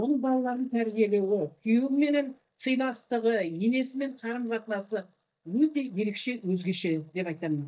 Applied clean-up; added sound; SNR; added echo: neural mask model DeepFilterNet 3.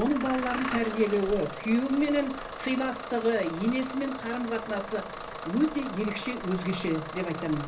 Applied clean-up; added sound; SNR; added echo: none; Engine starting / Bus; 9 dB; reverberation time 0.3 s.